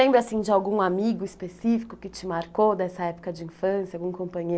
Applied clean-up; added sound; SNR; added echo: none; none; none; none.